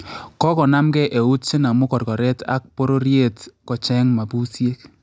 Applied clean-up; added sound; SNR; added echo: none; none; none; none.